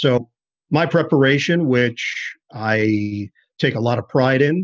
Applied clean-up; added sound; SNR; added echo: none; none; none; none.